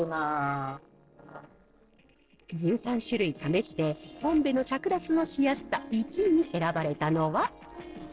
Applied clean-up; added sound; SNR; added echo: neural separator model SepFormer DNS4.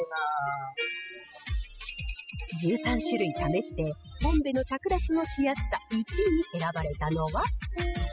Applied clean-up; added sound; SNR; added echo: classical method spectral subtraction.